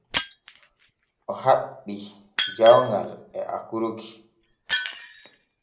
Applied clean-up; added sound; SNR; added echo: none; Shatter; 7 dB; reverberation time 0.5 s.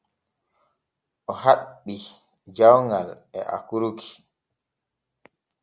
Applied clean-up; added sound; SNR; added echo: none; none; none; none.